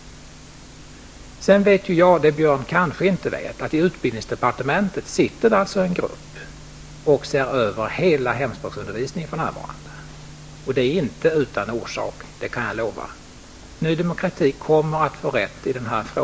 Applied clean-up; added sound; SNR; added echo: none; none; none; none.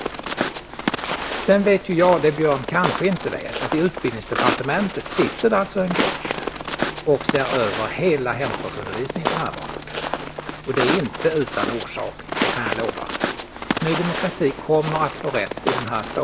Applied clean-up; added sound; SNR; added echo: none; Walk, footsteps; 4 dB; none.